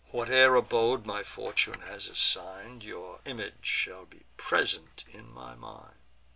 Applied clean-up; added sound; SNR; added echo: none; none; none; none.